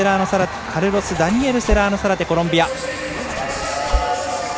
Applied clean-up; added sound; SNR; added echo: none; Zipper (clothing); 6 dB; none.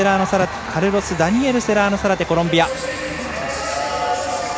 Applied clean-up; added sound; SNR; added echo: none; none; none; none.